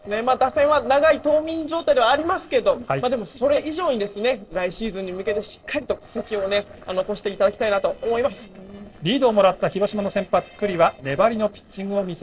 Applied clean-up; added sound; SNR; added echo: neural separator model SepFormer DNS4.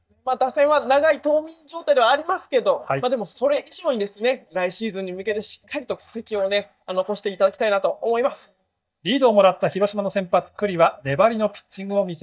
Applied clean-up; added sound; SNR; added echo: neural mask model DeepFilterNet 3.